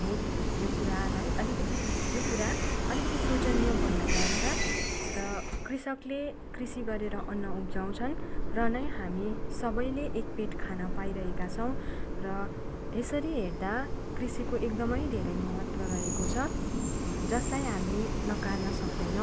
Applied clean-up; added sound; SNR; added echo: none; Train; -4 dB; none.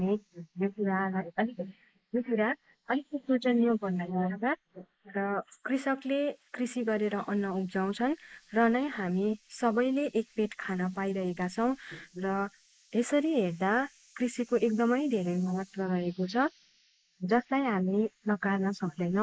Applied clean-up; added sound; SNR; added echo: neural mask model Resemble Enhance denoiser.